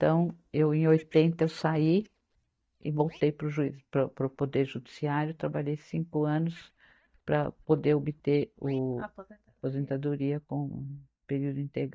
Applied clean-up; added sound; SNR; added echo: neural mask model DeepFilterNet 3.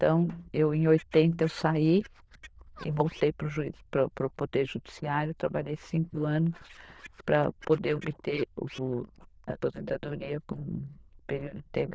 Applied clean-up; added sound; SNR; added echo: neural diffusion model UNIVERSE++.